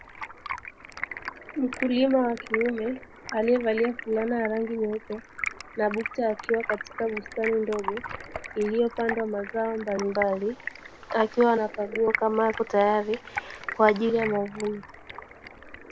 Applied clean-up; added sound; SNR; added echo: none; Stream; 10 dB; none.